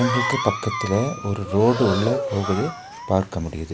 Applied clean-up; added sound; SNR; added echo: none; Cough + Breathing; 6 dB; none.